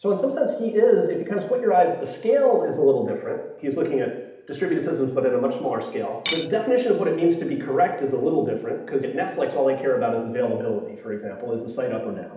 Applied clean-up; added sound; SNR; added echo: none; Cutlery, silverware / Dishes, pots, and pans; 8 dB; reverberation time 0.8 s.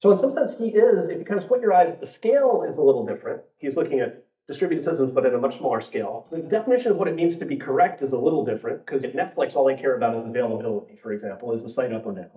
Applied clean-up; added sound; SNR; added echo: neural mask model DeepFilterNet 3.